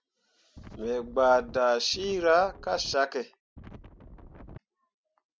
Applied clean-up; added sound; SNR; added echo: none; Wind; 18 dB; none.